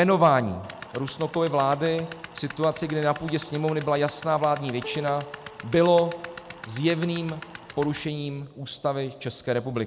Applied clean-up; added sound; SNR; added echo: none; Tools + Plucked string instrument; 16 dB; none.